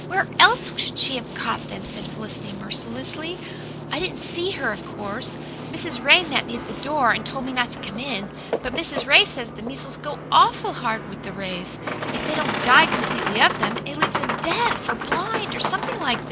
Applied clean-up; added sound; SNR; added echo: none; Boat, Water vehicle; 6 dB; none.